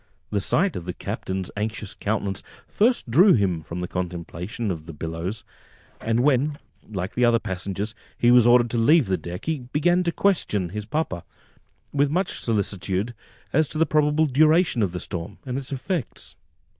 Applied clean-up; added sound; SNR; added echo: neural diffusion model UNIVERSE++.